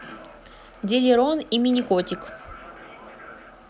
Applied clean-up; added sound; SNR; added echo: none; none; none; none.